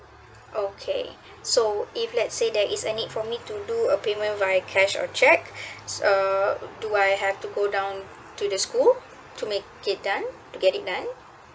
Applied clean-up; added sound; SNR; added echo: none; none; none; none.